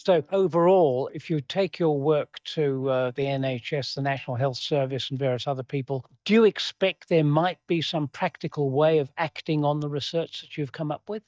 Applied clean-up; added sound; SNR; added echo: neural mask model DeepFilterNet 3.